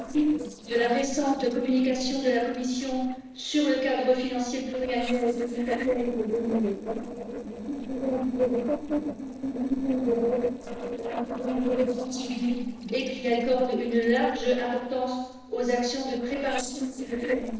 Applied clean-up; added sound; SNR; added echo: neural separator model SepFormer DNS4.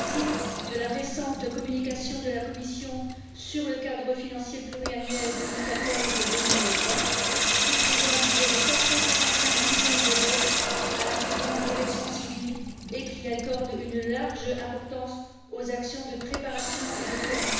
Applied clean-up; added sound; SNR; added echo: none; Sink (filling or washing) / Water tap, faucet; -4 dB; reverberation time 1.1 s.